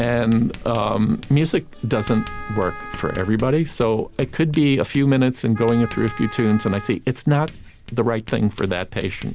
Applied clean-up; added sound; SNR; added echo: none; Wind instrument, woodwind instrument + Writing; 15 dB; none.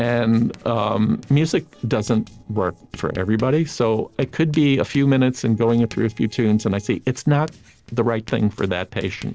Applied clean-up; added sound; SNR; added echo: neural separator model SepFormer DNS4.